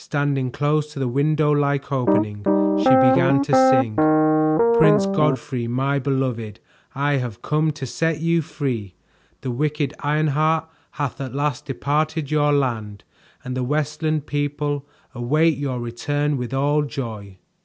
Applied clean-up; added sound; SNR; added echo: none; Piano; -5 dB; none.